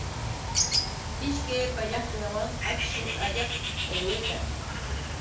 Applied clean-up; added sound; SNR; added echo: none; Bird; -4 dB; reverberation time 0.4 s.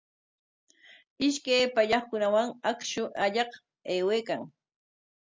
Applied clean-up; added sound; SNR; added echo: none; none; none; none.